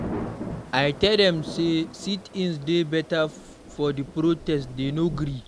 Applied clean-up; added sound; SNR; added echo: none; Thunder / Rain; 12 dB; none.